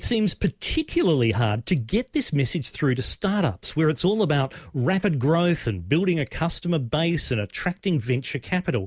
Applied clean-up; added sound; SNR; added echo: none; none; none; none.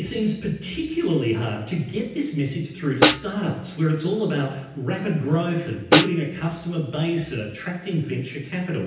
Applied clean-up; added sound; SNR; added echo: none; Snare drum; 0 dB; reverberation time 0.9 s.